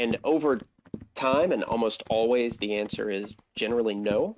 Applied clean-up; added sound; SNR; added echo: neural mask model RNNoise.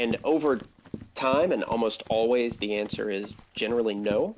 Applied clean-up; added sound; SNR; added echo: none; Run; 15 dB; none.